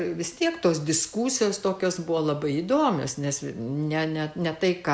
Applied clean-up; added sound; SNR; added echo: none; none; none; none.